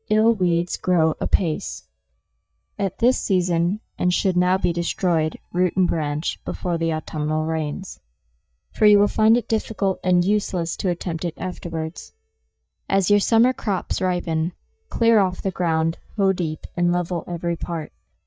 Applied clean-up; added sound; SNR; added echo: neural mask model DeepFilterNet 3.